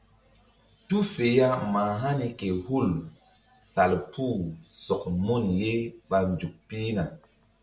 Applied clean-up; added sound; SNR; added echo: none; none; none; none.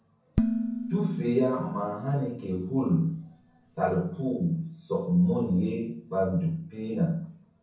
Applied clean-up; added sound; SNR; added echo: none; Dishes, pots, and pans; 6 dB; reverberation time 0.6 s.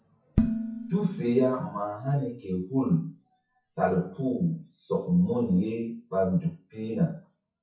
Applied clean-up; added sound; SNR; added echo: classical method WPE with log-MMSE.